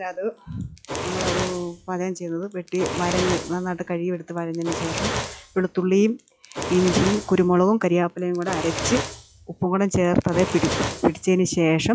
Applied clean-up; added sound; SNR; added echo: classical method log-MMSE.